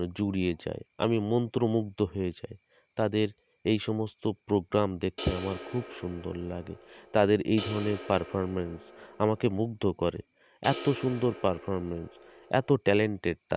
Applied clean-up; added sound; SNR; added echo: none; Crash cymbal; 13 dB; none.